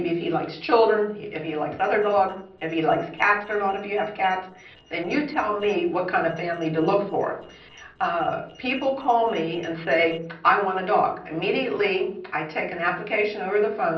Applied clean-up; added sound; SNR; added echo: neural separator model SepFormer DNS4.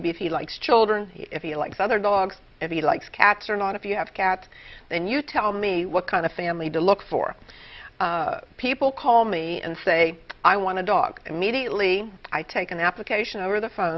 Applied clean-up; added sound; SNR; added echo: none; none; none; none.